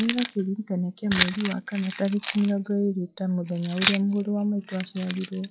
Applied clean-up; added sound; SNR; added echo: classical method log-MMSE.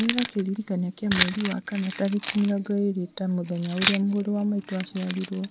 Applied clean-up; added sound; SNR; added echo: none; Keys jangling; 7 dB; none.